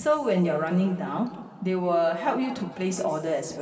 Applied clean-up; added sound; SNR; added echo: none; none; none; reverberation time 2.2 s.